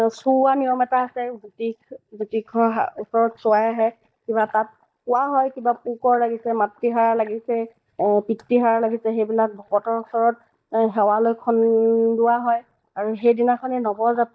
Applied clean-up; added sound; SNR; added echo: neural mask model DeepFilterNet 3.